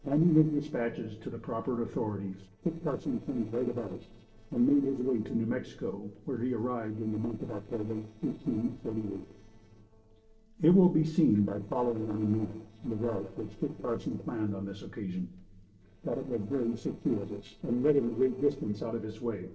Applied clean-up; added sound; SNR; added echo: neural separator model SepFormer DNS4.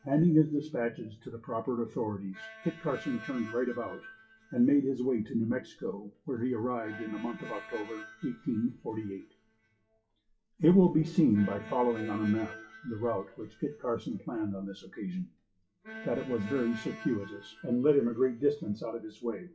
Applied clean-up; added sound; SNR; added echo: classical method WPE with log-MMSE.